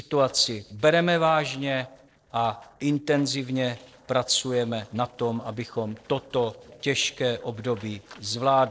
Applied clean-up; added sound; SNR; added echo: neural separator model SepFormer DNS4.